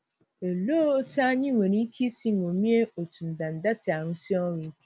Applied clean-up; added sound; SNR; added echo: none; none; none; none.